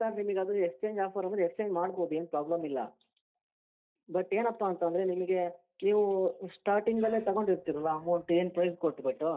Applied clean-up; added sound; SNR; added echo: neural mask model DeepFilterNet 3.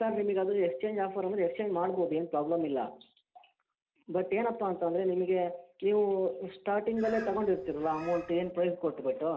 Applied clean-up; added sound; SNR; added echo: none; Bird; 18 dB; none.